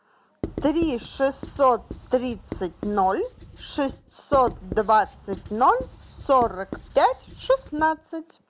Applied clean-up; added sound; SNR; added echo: none; Writing; 14 dB; none.